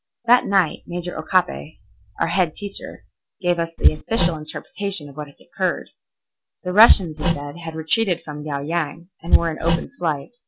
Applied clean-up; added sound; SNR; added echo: none; Hammer; -2 dB; none.